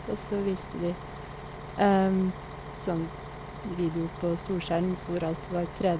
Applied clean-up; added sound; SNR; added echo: none; Bus; 10 dB; none.